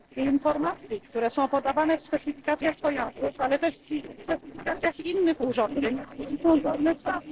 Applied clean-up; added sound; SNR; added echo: neural separator model SepFormer DNS4.